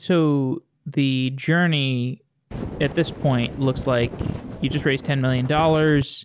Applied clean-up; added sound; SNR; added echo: none; Wind; 10 dB; none.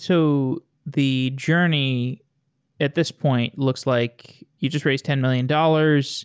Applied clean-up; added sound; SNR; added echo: none; none; none; none.